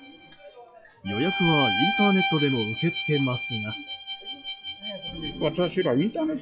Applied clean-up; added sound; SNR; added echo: classical method log-MMSE.